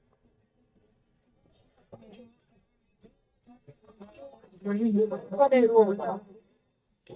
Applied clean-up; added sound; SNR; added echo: neural mask model DeepFilterNet 3.